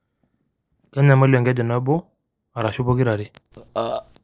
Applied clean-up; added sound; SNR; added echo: neural separator model SepFormer DNS4.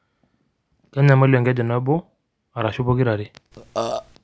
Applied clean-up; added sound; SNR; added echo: none; Burping, eructation; 6 dB; none.